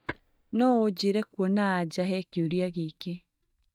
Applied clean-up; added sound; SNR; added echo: neural mask model DeepFilterNet 3.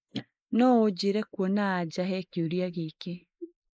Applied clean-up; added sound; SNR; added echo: neural mask model Resemble Enhance denoiser.